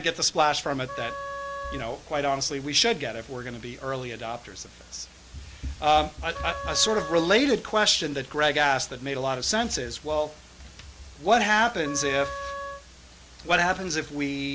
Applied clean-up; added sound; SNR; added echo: none; Wind instrument, woodwind instrument; 11 dB; none.